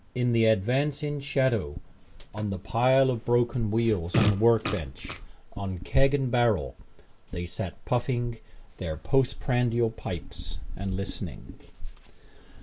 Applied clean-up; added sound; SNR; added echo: none; Fart; 3 dB; none.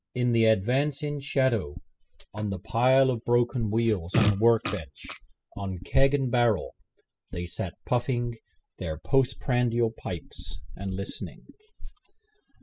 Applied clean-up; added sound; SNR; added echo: classical method spectral subtraction.